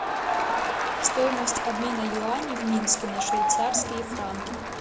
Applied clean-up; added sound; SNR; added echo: none; Crowd; -1 dB; none.